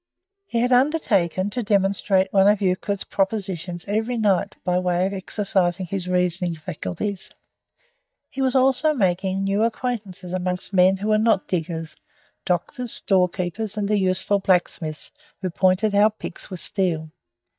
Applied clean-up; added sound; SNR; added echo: neural mask model DeepFilterNet 3.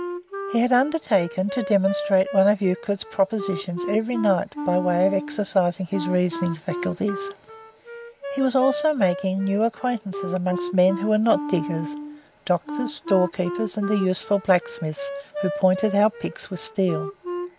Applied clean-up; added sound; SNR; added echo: none; Wind instrument, woodwind instrument; 9 dB; none.